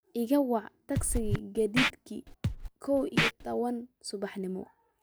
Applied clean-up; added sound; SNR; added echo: none; Scratching (performance technique); 0 dB; none.